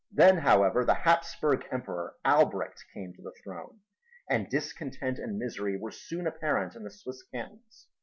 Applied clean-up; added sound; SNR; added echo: none; none; none; none.